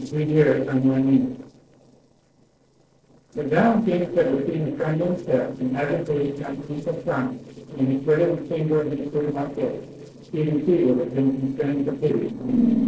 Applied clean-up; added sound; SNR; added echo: neural separator model SepFormer DNS4.